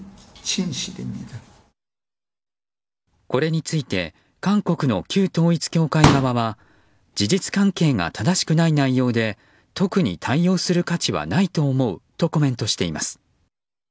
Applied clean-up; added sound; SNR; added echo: none; Explosion; 0 dB; none.